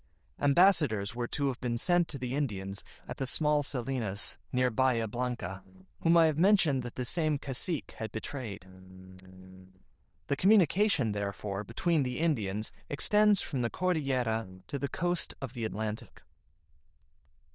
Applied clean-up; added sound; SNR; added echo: neural diffusion model UNIVERSE++.